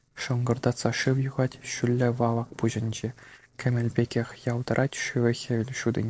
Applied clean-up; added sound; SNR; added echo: neural separator model SepFormer DNS4.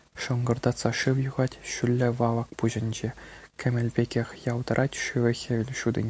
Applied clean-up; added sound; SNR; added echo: none; none; none; none.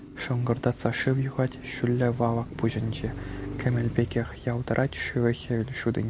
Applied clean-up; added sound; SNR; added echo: none; Car passing by; 12 dB; none.